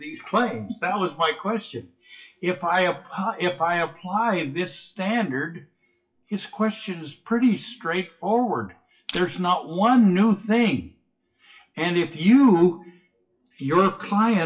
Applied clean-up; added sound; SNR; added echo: classical method WPE with log-MMSE.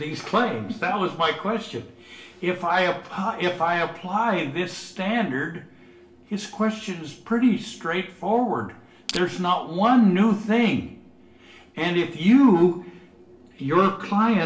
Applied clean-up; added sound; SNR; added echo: none; Crushing; 11 dB; reverberation time 0.3 s.